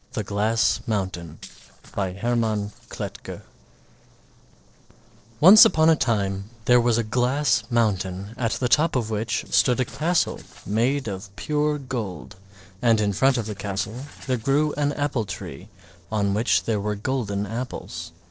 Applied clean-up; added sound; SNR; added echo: neural separator model SepFormer DNS4.